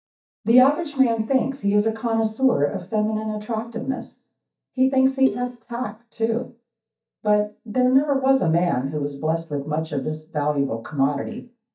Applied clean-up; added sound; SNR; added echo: neural mask model DeepFilterNet 3.